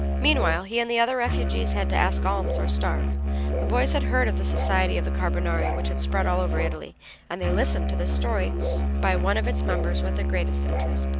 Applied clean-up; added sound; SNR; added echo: none; Musical instrument; -4 dB; none.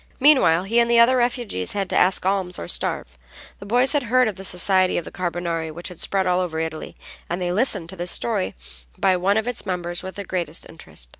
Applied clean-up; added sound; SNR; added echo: none; none; none; none.